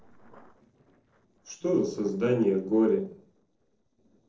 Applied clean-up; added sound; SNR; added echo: neural separator model SepFormer DNS4.